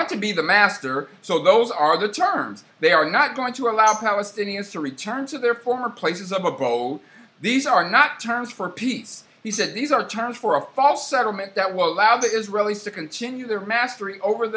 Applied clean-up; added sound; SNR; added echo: none; Tambourine; 18 dB; none.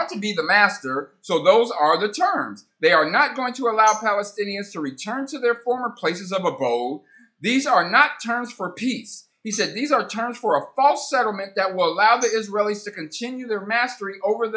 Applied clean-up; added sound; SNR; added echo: classical method log-MMSE.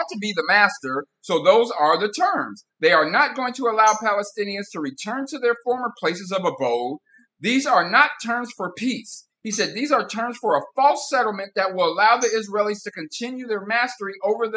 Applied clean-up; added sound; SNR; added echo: classical method spectral subtraction.